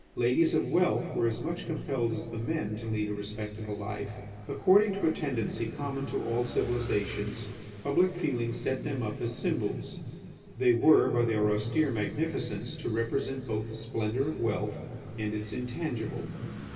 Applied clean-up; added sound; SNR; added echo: none; Engine / Vehicle; 18 dB; reverberation time 2.5 s.